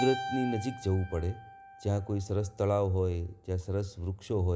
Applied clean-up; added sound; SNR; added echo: none; Keyboard (musical); 12 dB; none.